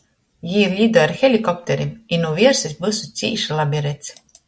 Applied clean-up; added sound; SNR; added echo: none; none; none; none.